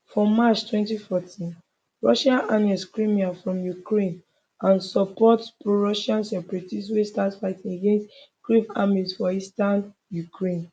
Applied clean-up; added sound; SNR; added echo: none; none; none; none.